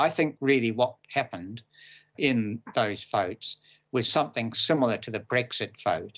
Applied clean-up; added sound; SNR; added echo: none; none; none; none.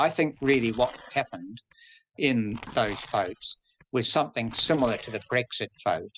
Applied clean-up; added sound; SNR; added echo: classical method spectral subtraction.